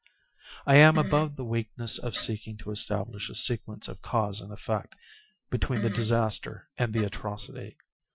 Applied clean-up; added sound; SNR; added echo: classical method Wiener filter.